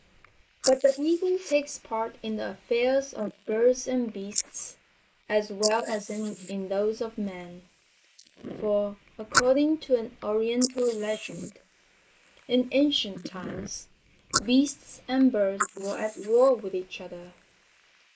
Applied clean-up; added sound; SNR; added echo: neural mask model Resemble Enhance denoiser.